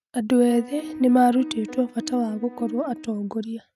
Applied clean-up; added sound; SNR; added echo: neural mask model RNNoise.